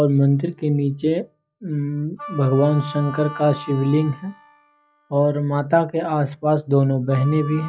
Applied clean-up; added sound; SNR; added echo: classical method log-MMSE.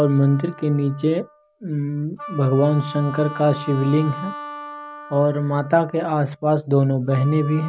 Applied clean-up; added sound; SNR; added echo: none; Wind instrument, woodwind instrument; 16 dB; none.